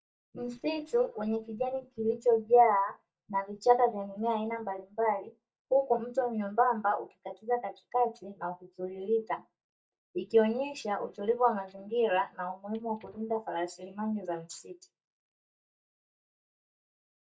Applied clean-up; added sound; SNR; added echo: neural mask model DeepFilterNet 3.